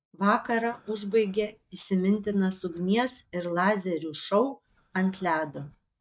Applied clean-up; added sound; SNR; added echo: neural mask model DeepFilterNet 3.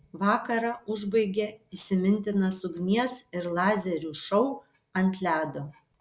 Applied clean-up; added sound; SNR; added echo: none; none; none; none.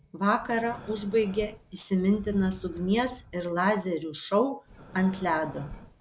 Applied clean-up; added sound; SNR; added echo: none; Breathing; 18 dB; none.